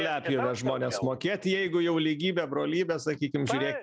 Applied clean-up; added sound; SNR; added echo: none; none; none; none.